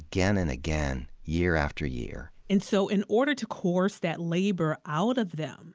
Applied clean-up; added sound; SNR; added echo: none; none; none; none.